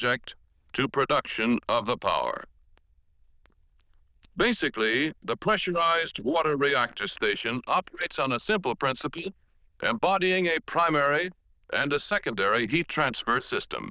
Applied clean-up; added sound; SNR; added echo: neural diffusion model UNIVERSE++.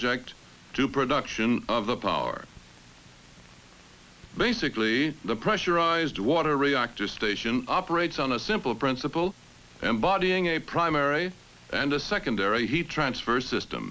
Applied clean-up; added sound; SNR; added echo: none; none; none; none.